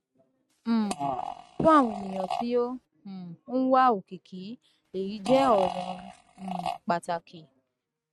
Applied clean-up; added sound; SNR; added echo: neural mask model RNNoise.